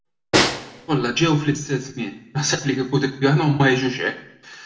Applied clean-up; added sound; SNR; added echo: none; Snare drum; 5 dB; reverberation time 0.6 s.